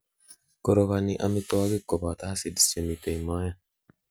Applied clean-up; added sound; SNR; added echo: none; none; none; none.